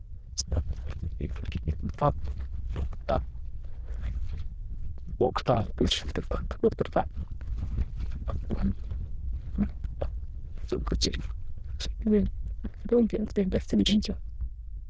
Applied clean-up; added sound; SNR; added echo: neural diffusion model UNIVERSE++.